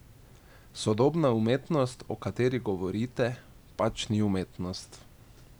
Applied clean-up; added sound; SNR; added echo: none; none; none; none.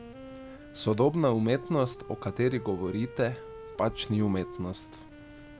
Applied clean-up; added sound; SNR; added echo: none; Wind instrument, woodwind instrument; 15 dB; none.